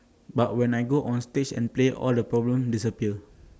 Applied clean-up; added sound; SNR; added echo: none; none; none; none.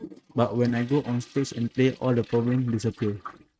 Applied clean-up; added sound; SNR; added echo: neural mask model RNNoise.